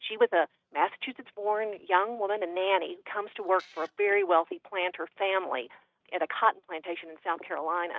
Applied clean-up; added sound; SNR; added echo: neural mask model RNNoise.